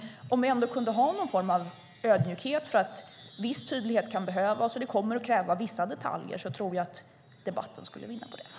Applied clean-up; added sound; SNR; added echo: none; Wind chime; 18 dB; none.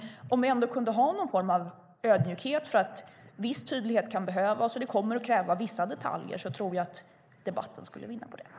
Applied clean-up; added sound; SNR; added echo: neural mask model Resemble Enhance denoiser.